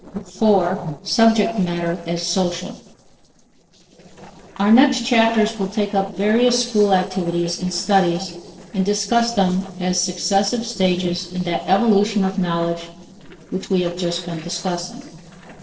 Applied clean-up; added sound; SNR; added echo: neural separator model SepFormer DNS4.